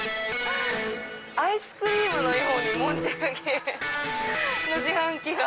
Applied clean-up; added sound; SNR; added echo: none; Electric guitar; 2 dB; none.